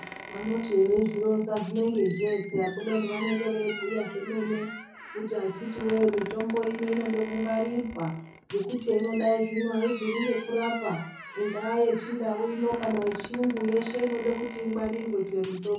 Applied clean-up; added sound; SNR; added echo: none; Squeak; 13 dB; reverberation time 0.6 s.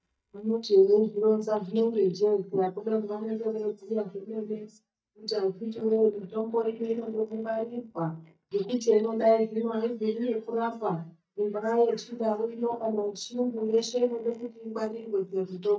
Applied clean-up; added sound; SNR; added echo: neural mask model DeepFilterNet 3.